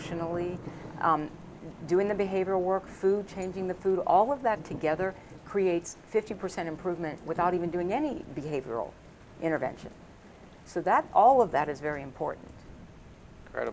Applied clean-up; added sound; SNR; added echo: none; Thunder / Rain; 17 dB; none.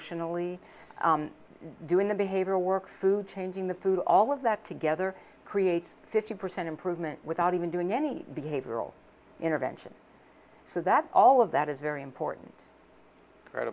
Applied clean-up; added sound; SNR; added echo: none; none; none; none.